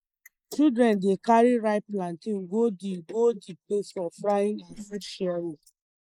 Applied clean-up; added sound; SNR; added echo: neural mask model Resemble Enhance denoiser.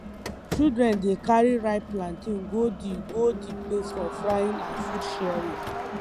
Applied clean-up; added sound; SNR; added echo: none; Printer + Crowd; 8 dB; none.